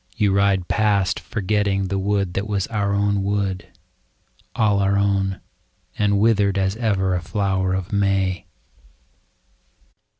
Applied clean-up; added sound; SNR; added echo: none; none; none; none.